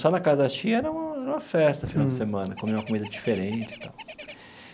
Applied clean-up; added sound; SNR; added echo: none; Bird; 15 dB; none.